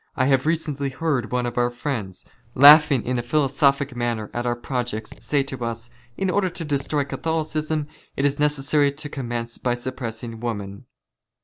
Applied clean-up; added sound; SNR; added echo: neural separator model SepFormer DNS4.